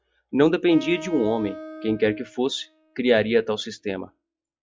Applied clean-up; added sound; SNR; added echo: classical method log-MMSE.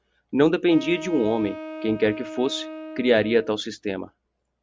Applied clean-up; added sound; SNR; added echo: none; Wind instrument, woodwind instrument; 13 dB; none.